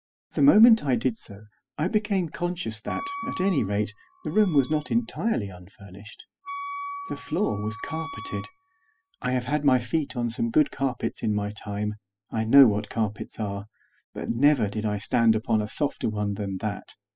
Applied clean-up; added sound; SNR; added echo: classical method spectral subtraction.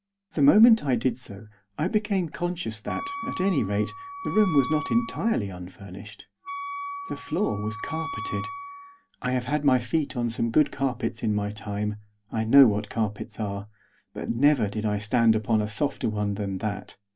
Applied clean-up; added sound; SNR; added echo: none; Wind instrument, woodwind instrument; 10 dB; none.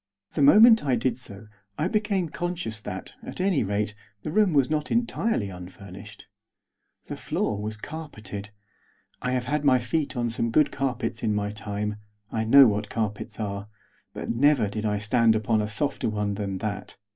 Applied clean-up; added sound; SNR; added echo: neural mask model Resemble Enhance denoiser.